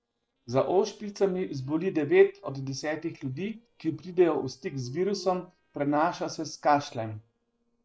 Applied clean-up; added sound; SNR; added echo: neural separator model SepFormer DNS4.